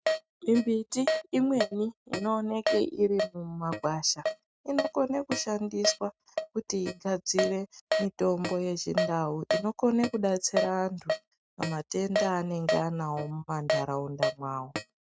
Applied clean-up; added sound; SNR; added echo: neural mask model RNNoise.